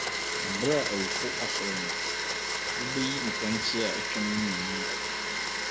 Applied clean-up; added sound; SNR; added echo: none; Domestic sounds, home sounds; -3 dB; none.